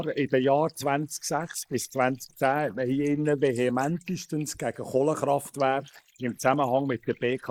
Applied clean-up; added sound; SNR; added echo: neural mask model Resemble Enhance denoiser.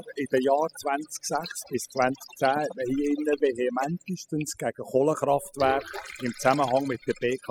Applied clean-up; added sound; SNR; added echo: classical method spectral subtraction.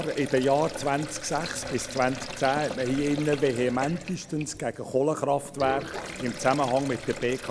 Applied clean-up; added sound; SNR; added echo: none; Sink (filling or washing); 11 dB; none.